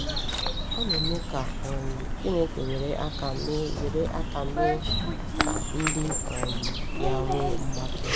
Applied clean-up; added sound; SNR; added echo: none; Bird vocalization, bird call, bird song; -4 dB; none.